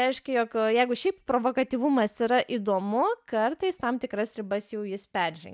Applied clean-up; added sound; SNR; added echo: none; none; none; none.